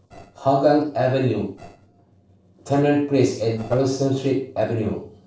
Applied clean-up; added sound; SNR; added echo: neural separator model SepFormer DNS4.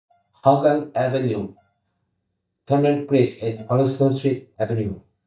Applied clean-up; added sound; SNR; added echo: neural mask model DeepFilterNet 3.